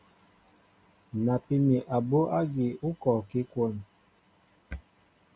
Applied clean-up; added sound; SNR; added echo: none; none; none; none.